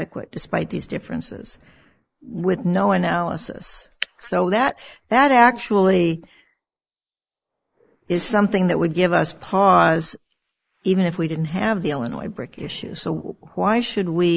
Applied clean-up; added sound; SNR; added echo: neural mask model Resemble Enhance denoiser.